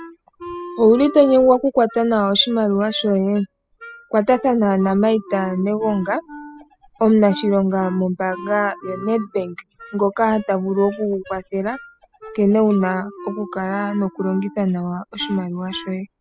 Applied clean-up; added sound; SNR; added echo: classical method spectral subtraction.